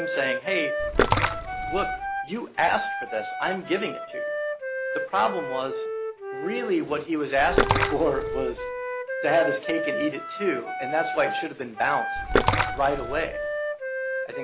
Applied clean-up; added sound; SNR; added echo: none; Wind instrument, woodwind instrument + Splash, splatter; 0 dB; none.